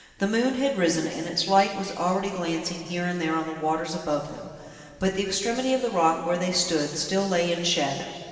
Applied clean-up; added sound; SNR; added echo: none; none; none; reverberation time 2.4 s.